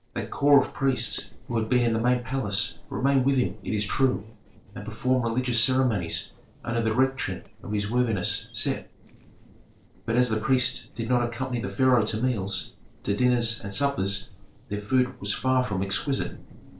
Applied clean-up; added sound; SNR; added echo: neural separator model SepFormer DNS4.